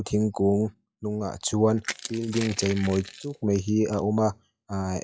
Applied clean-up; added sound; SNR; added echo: classical method log-MMSE.